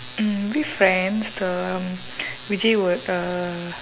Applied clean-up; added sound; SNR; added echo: none; none; none; none.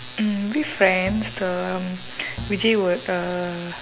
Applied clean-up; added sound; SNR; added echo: none; Bowed string instrument; 15 dB; none.